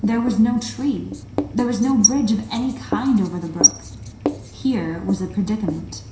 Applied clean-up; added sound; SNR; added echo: none; Writing; 4 dB; reverberation time 0.7 s.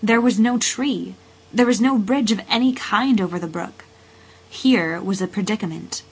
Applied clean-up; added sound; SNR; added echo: none; none; none; none.